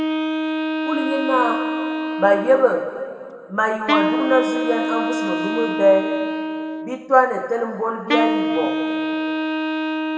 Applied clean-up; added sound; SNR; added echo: none; Wind instrument, woodwind instrument; 2 dB; reverberation time 2.1 s.